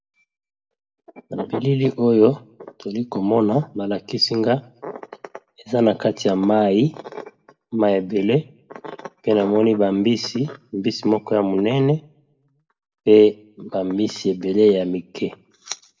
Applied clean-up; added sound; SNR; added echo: none; none; none; reverberation time 0.3 s.